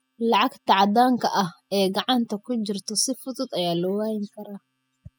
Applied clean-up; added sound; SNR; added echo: classical method spectral subtraction.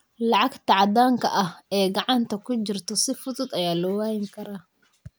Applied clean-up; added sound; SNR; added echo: none; none; none; none.